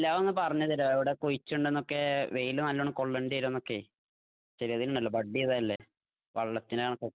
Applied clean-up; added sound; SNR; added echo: none; none; none; none.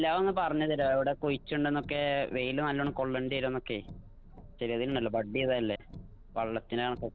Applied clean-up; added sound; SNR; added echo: none; Car; 18 dB; none.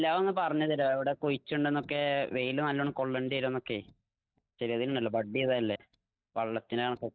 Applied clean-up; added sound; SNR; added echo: neural mask model DeepFilterNet 3.